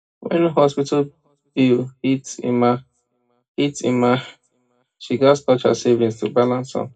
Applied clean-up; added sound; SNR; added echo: none; none; none; reverberation time 0.2 s.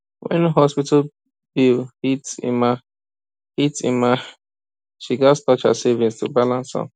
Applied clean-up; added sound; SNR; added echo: none; none; none; none.